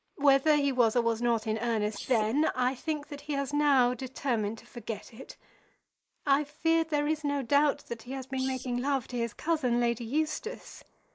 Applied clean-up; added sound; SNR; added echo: neural mask model Resemble Enhance denoiser.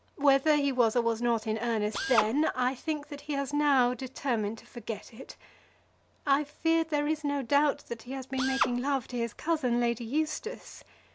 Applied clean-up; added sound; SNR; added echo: none; Drill; 4 dB; none.